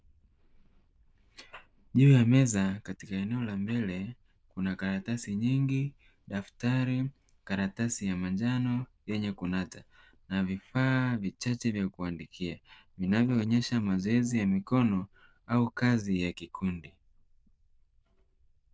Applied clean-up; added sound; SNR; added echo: neural diffusion model UNIVERSE++.